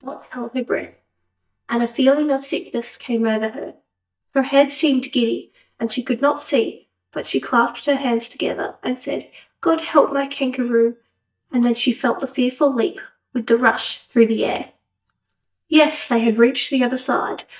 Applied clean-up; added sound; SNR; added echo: neural mask model DeepFilterNet 3.